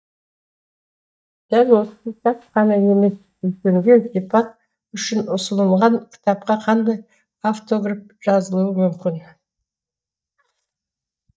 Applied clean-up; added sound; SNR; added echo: neural mask model DeepFilterNet 3.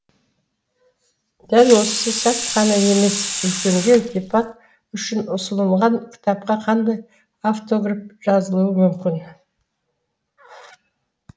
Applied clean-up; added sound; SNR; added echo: none; Sink (filling or washing) / Water tap, faucet; 5 dB; none.